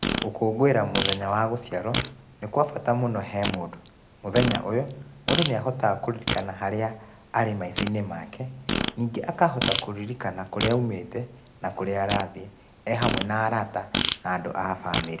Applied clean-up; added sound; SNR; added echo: none; Fart; 5 dB; none.